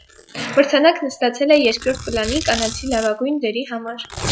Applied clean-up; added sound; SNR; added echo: classical method log-MMSE.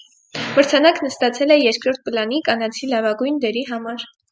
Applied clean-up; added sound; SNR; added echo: none; none; none; none.